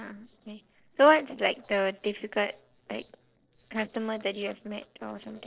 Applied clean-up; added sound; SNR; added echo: neural separator model SepFormer DNS4.